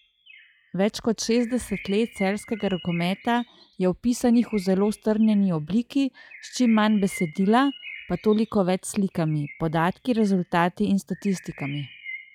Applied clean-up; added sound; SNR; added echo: classical method log-MMSE.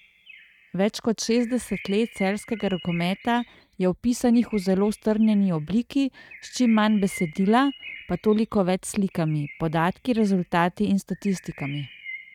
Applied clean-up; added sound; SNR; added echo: neural mask model RNNoise.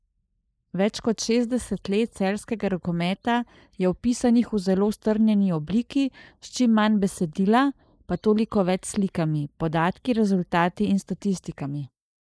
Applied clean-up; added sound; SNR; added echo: neural mask model Resemble Enhance denoiser.